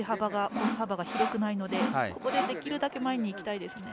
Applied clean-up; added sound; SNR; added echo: none; Sawing; 1 dB; none.